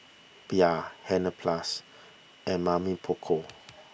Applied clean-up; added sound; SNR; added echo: none; none; none; none.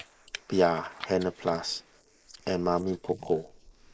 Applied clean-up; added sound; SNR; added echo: neural mask model Resemble Enhance denoiser.